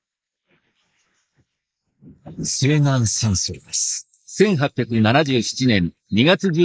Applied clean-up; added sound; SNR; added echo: neural mask model Resemble Enhance denoiser.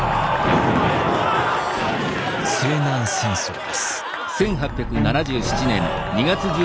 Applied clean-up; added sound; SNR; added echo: none; Crowd / Cheering + Bowed string instrument; 4 dB; none.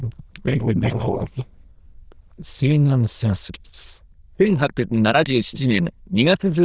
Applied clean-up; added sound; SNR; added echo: neural diffusion model UNIVERSE++.